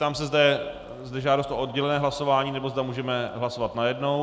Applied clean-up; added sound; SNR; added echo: none; none; none; none.